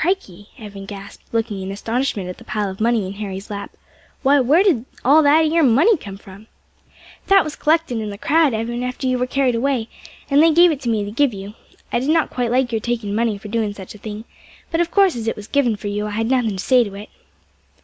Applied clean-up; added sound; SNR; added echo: none; none; none; none.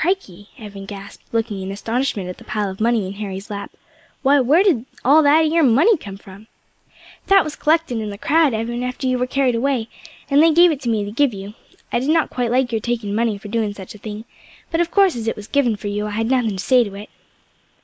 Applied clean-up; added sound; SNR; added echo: neural mask model Resemble Enhance denoiser.